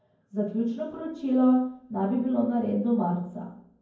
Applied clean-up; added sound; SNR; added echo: none; none; none; reverberation time 0.9 s.